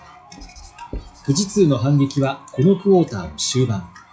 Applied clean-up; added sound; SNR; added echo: classical method WPE with log-MMSE.